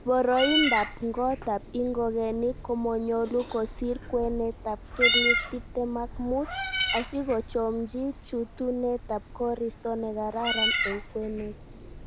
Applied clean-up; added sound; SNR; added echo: none; Meow; 4 dB; none.